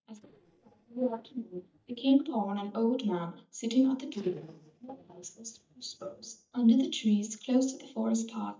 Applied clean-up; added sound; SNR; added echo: neural mask model DeepFilterNet 3.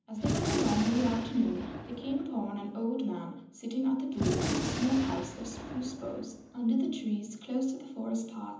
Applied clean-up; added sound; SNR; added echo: none; Gunshot, gunfire; 4 dB; reverberation time 0.8 s.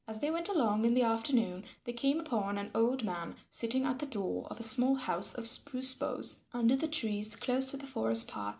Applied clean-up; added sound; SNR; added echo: none; none; none; none.